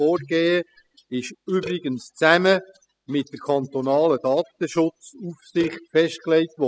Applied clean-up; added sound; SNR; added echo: classical method spectral subtraction.